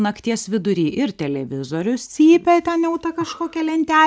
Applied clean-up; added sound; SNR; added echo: none; none; none; none.